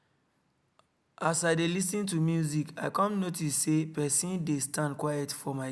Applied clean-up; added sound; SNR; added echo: none; none; none; none.